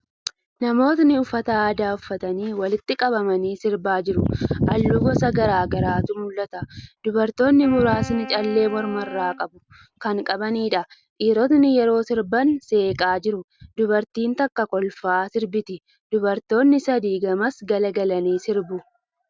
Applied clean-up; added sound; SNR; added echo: none; Wind instrument, woodwind instrument; 16 dB; none.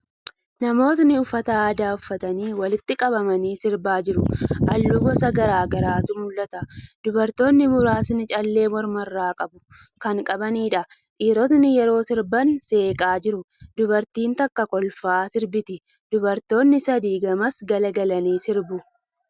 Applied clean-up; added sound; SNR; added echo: none; none; none; none.